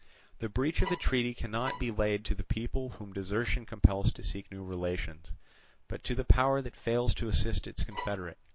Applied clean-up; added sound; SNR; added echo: none; Bowed string instrument; 13 dB; none.